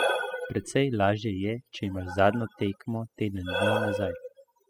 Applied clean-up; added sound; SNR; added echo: classical method spectral subtraction.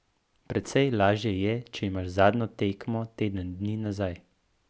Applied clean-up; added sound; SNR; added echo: none; none; none; none.